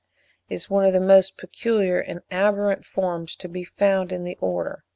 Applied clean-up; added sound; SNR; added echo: none; none; none; none.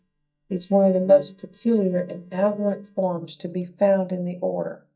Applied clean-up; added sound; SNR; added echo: neural mask model DeepFilterNet 3.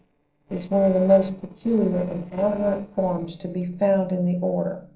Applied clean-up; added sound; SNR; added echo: neural separator model SepFormer DNS4.